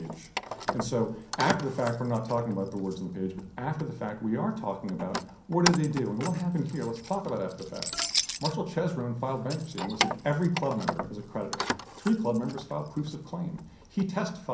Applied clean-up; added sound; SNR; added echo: none; Keys jangling; 6 dB; reverberation time 0.6 s.